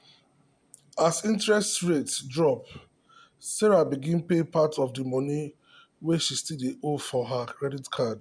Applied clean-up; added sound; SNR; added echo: none; none; none; none.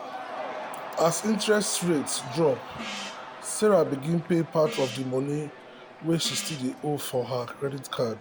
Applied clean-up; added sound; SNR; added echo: none; Crowd / Cheering + Gong; 12 dB; none.